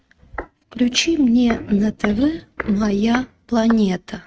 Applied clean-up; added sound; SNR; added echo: neural mask model RNNoise.